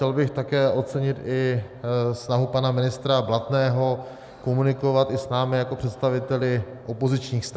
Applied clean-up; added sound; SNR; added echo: none; none; none; none.